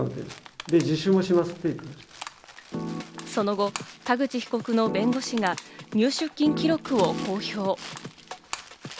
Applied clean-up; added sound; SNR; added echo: none; Crumpling, crinkling + Crushing; 18 dB; none.